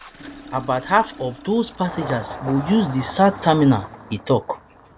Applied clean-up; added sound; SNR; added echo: none; Engine starting; 14 dB; none.